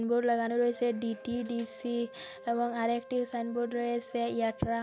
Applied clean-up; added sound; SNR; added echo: none; Wind instrument, woodwind instrument; 19 dB; none.